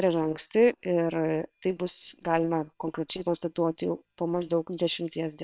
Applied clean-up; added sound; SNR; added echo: neural separator model SepFormer WHAM!.